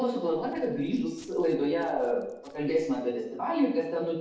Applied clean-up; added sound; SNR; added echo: neural separator model SepFormer DNS4.